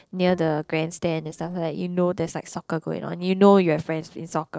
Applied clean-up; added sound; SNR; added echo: neural separator model SepFormer DNS4.